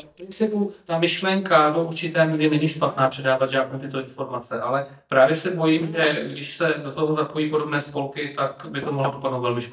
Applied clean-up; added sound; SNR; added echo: neural mask model DeepFilterNet 3.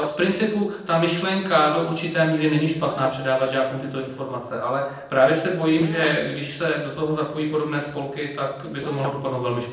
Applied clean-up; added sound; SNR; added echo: neural separator model SepFormer DNS4.